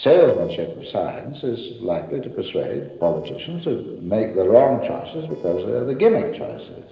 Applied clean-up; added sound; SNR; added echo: neural separator model SepFormer DNS4.